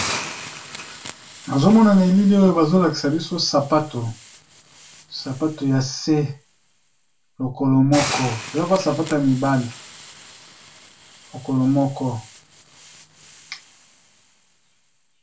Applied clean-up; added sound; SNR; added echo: none; Hiss; 15 dB; reverberation time 0.2 s.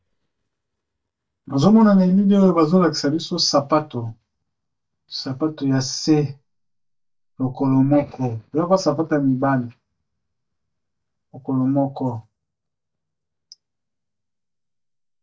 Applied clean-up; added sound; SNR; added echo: neural mask model DeepFilterNet 3.